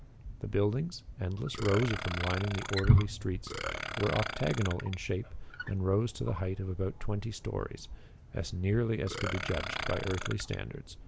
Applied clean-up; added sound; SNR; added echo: none; Burping, eructation + Wild animals; 3 dB; none.